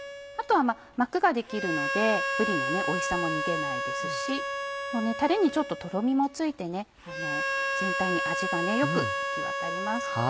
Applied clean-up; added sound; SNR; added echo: none; Harmonica; 2 dB; none.